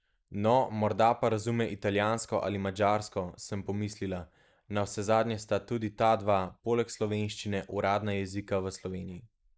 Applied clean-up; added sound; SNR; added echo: neural mask model Resemble Enhance denoiser.